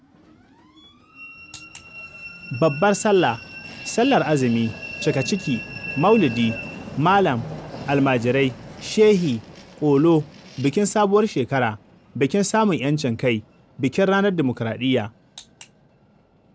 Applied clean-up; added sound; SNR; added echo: none; Train; 16 dB; none.